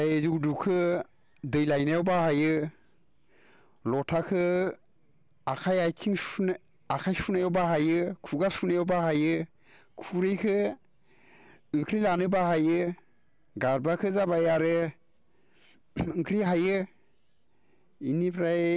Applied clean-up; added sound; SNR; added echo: none; none; none; none.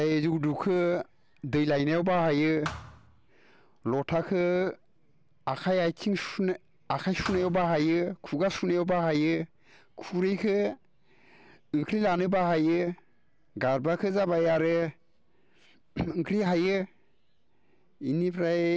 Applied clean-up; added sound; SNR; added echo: none; Thump, thud; 15 dB; none.